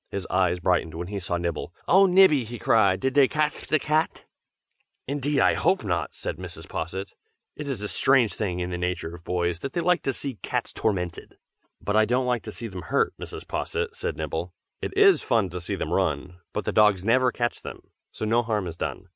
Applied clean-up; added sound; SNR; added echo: none; none; none; none.